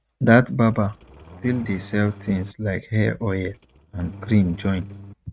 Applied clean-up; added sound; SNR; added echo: neural mask model RNNoise.